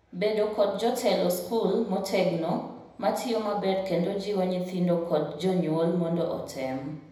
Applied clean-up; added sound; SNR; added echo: none; none; none; reverberation time 0.8 s.